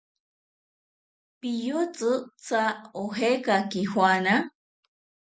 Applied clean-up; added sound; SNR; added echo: none; none; none; none.